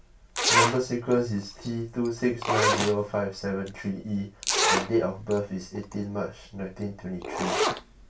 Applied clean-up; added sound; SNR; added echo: none; Zipper (clothing); 1 dB; reverberation time 0.2 s.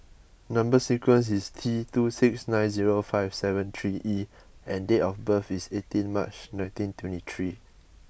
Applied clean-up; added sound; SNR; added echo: none; none; none; none.